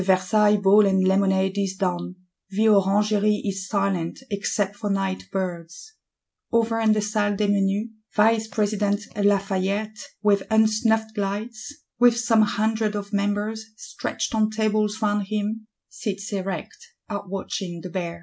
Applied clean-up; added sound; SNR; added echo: none; none; none; none.